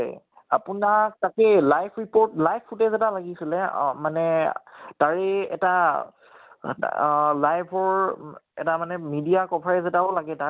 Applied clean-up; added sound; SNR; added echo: none; none; none; none.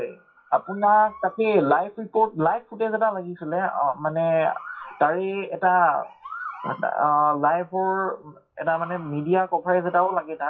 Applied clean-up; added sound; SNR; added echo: classical method WPE with log-MMSE.